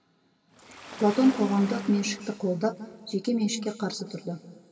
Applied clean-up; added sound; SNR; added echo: none; Waves, surf; 15 dB; reverberation time 2.6 s.